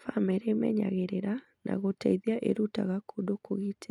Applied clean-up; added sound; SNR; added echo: none; none; none; none.